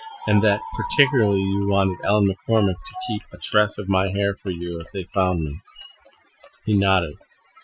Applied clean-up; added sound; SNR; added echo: classical method Wiener filter.